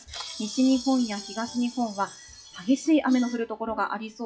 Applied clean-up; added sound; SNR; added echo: classical method WPE with log-MMSE.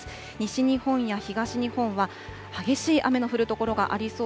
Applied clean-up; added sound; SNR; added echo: none; none; none; none.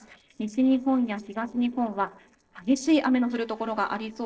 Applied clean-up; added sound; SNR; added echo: neural separator model SepFormer DNS4.